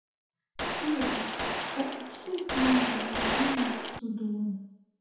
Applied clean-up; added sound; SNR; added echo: none; Gunshot, gunfire; 0 dB; reverberation time 0.8 s.